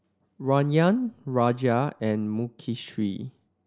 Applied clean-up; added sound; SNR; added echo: none; none; none; none.